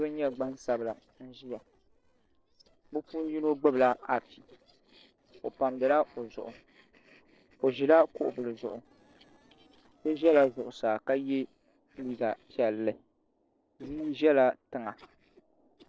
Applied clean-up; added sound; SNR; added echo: neural separator model SepFormer DNS4.